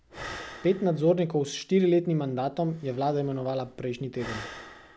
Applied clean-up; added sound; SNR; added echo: none; Breathing; 17 dB; none.